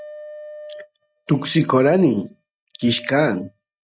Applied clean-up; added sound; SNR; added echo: neural mask model RNNoise.